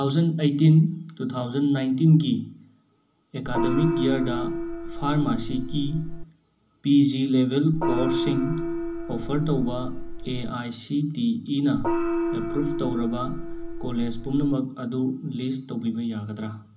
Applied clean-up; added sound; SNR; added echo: none; Gong; 3 dB; reverberation time 0.4 s.